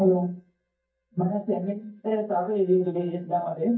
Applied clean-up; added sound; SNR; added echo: neural mask model DeepFilterNet 3.